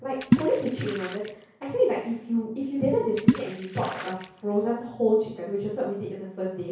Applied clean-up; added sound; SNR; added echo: none; Water / Splash, splatter; 2 dB; reverberation time 0.6 s.